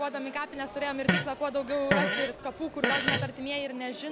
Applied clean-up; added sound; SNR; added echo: none; Fart; -2 dB; none.